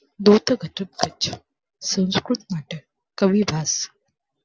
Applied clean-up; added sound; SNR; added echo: none; none; none; none.